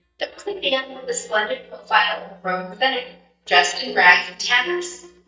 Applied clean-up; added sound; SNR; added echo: neural mask model DeepFilterNet 3.